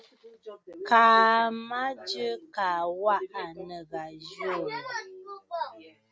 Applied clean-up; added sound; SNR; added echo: none; none; none; none.